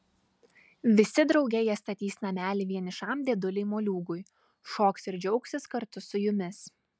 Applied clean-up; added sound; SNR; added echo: none; none; none; none.